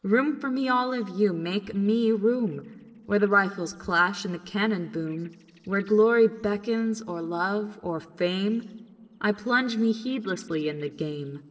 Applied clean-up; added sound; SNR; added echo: neural separator model SepFormer DNS4.